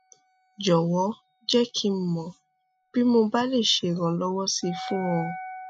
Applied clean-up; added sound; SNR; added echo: classical method spectral subtraction.